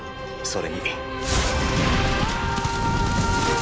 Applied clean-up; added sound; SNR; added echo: none; none; none; none.